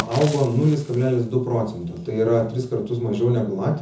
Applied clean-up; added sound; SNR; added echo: none; Fire; 19 dB; reverberation time 0.5 s.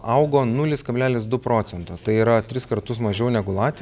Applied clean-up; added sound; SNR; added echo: none; none; none; none.